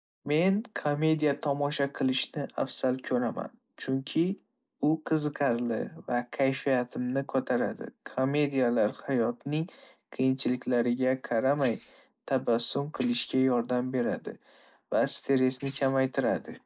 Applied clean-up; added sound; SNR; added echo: neural mask model Resemble Enhance denoiser.